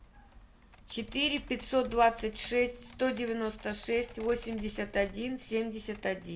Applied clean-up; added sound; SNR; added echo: none; Computer keyboard; 18 dB; none.